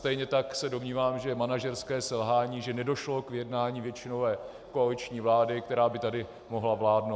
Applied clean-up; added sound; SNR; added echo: none; none; none; none.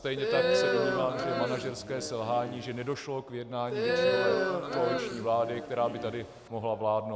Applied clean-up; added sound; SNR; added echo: none; Crowd; -2 dB; none.